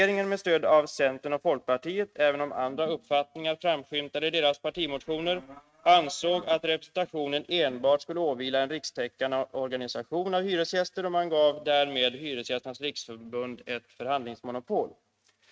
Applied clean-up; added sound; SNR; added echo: neural mask model RNNoise.